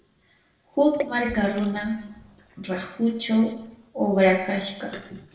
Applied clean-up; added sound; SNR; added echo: none; Water / Splash, splatter; 15 dB; reverberation time 0.8 s.